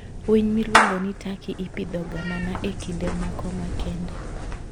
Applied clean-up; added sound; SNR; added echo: none; Meow / Clapping; 0 dB; none.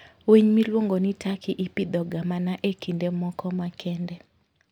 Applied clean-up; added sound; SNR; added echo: none; none; none; none.